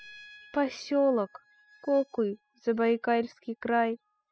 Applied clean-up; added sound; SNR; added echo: classical method spectral subtraction.